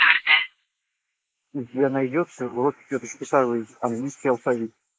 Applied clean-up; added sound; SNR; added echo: neural mask model Resemble Enhance denoiser.